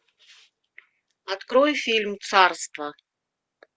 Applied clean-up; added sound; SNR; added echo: none; none; none; none.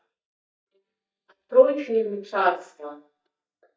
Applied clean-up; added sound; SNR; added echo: neural mask model DeepFilterNet 3.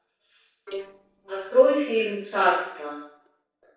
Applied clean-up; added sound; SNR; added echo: neural separator model SepFormer DNS4.